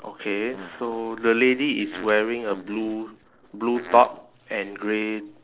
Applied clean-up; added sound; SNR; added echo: neural separator model SepFormer DNS4.